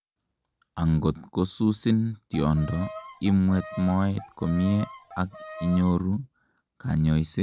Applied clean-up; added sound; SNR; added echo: none; Bowed string instrument; 15 dB; none.